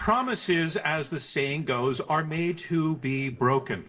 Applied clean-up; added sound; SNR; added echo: neural separator model SepFormer DNS4.